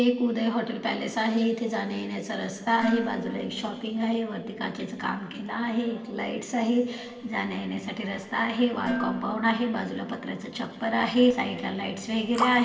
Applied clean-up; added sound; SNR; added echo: neural separator model SepFormer DNS4.